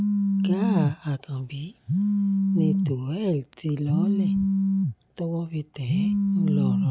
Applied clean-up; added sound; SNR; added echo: none; Telephone; -4 dB; none.